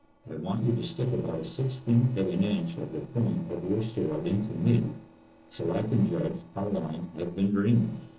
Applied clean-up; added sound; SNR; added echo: neural separator model SepFormer DNS4.